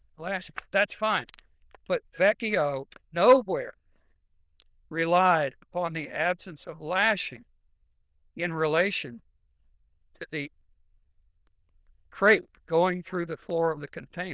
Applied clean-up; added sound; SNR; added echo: neural diffusion model UNIVERSE++.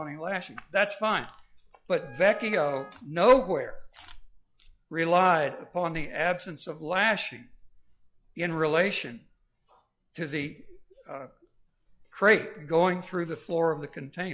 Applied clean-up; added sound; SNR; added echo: classical method log-MMSE.